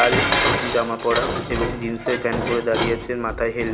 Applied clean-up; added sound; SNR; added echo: none; Dishes, pots, and pans; 1 dB; none.